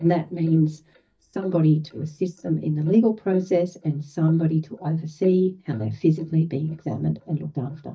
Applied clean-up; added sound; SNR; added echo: neural mask model DeepFilterNet 3.